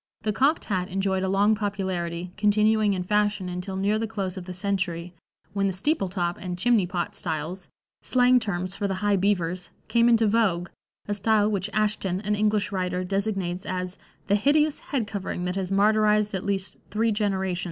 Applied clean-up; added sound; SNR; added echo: none; none; none; none.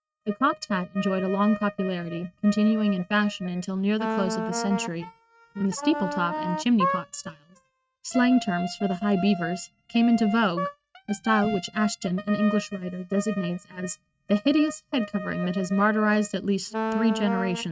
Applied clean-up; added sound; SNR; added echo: neural mask model RNNoise.